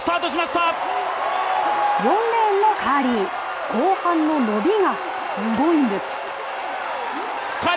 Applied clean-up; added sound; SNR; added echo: none; Harmonica; 18 dB; none.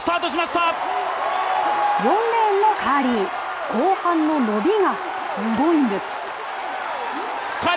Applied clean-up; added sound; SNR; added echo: none; none; none; none.